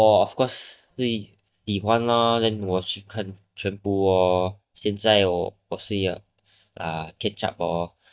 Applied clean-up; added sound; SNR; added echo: neural mask model DeepFilterNet 3.